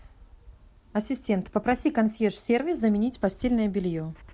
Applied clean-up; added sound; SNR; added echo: none; none; none; none.